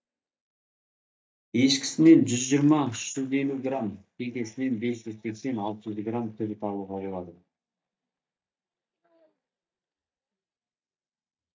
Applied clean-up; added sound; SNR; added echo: neural mask model DeepFilterNet 3.